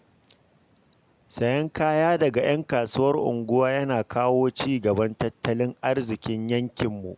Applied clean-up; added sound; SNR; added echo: none; none; none; none.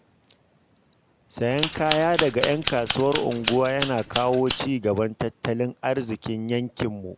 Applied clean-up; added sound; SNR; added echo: none; Scissors; 5 dB; none.